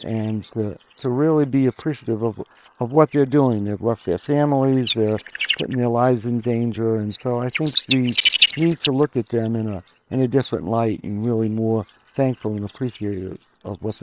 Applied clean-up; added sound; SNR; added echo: neural separator model SepFormer WHAM!.